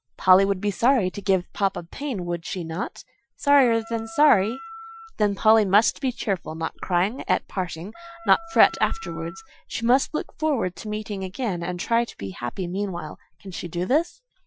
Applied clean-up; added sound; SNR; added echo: classical method Wiener filter.